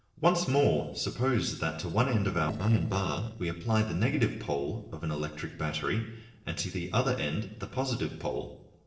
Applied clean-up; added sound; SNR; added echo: neural separator model SepFormer DNS4.